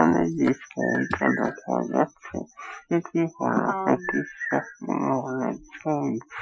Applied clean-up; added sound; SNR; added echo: classical method Wiener filter.